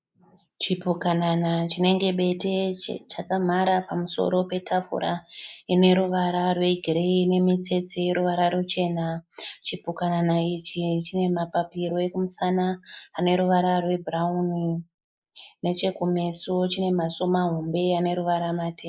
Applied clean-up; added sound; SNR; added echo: neural mask model Resemble Enhance denoiser.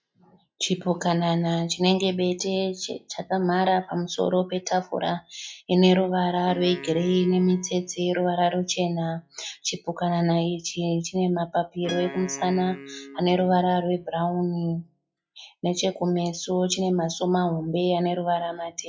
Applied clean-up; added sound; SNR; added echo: classical method log-MMSE.